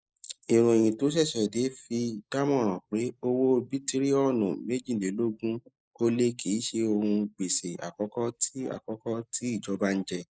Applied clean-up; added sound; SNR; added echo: neural mask model Resemble Enhance denoiser.